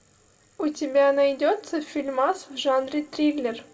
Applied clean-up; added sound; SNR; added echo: none; none; none; reverberation time 1.1 s.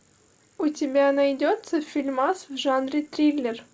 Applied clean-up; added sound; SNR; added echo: none; none; none; none.